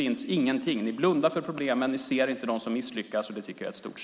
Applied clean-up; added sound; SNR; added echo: none; Keyboard (musical); 19 dB; none.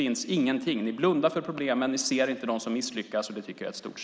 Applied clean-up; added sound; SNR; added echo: none; none; none; none.